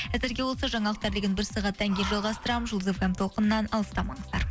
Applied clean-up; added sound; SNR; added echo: none; Breathing; 18 dB; none.